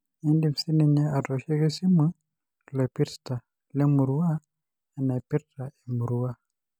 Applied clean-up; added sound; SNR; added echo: none; none; none; none.